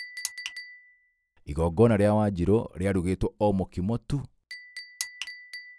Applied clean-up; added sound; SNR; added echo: none; Chink, clink; 19 dB; none.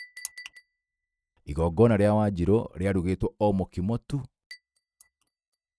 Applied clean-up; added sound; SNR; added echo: neural mask model RNNoise.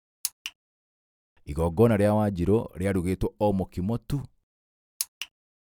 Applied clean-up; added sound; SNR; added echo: none; none; none; none.